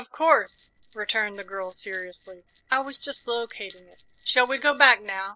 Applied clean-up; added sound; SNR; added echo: neural separator model SepFormer DNS4.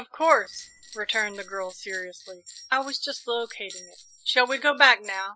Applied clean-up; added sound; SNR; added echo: classical method Wiener filter.